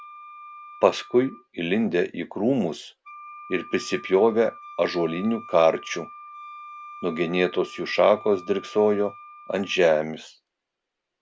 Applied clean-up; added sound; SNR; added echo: none; Wind instrument, woodwind instrument; 19 dB; none.